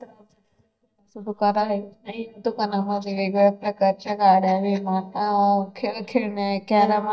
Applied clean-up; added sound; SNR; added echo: neural mask model DeepFilterNet 3.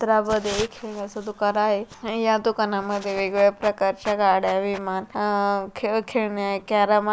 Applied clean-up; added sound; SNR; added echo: none; none; none; none.